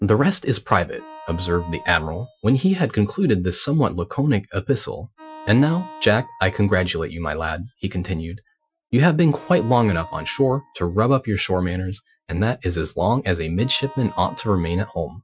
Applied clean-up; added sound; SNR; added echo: classical method Wiener filter.